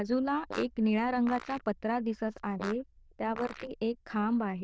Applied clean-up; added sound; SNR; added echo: neural diffusion model UNIVERSE++.